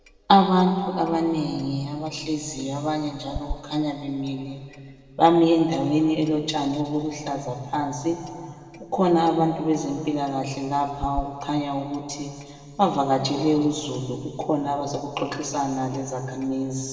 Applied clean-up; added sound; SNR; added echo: none; Clock; 19 dB; reverberation time 2.3 s.